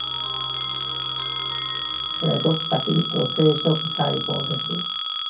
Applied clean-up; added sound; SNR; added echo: none; Telephone; -4 dB; reverberation time 0.3 s.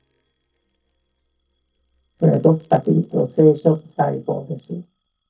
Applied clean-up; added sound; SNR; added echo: neural mask model DeepFilterNet 3.